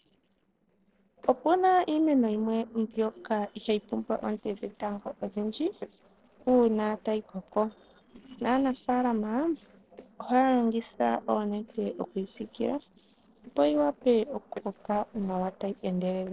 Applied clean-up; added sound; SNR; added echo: neural separator model SepFormer DNS4.